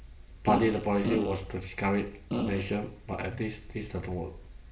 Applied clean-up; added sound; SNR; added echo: none; Fart; 1 dB; reverberation time 0.5 s.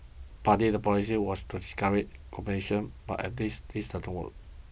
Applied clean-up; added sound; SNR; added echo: none; none; none; none.